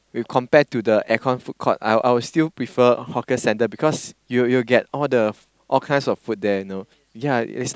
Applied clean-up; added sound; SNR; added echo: none; none; none; none.